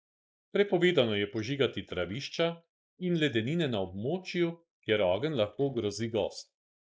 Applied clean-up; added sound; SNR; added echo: neural mask model Resemble Enhance denoiser.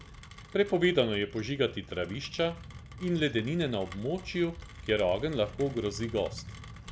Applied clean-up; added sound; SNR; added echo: none; Rain; 15 dB; none.